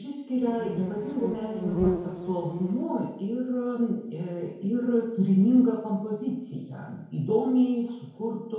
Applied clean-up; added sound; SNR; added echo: none; Insect; 4 dB; reverberation time 0.9 s.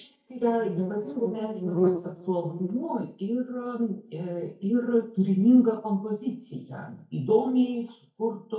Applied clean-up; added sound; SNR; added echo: neural mask model DeepFilterNet 3.